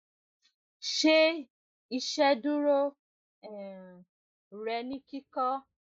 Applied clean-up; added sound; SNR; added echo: neural mask model Resemble Enhance denoiser.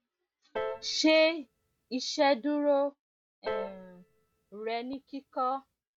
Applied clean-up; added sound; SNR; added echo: none; Piano; 12 dB; none.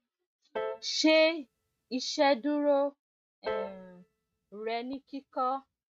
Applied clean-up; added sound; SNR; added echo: neural mask model RNNoise.